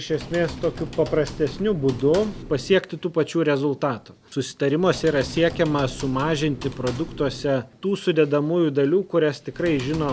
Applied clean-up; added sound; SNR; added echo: none; Computer keyboard; 15 dB; none.